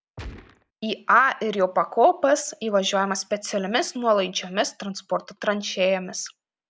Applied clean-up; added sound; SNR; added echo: none; Gunshot, gunfire; 15 dB; none.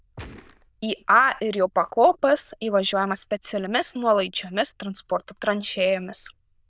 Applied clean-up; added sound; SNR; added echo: neural diffusion model UNIVERSE++.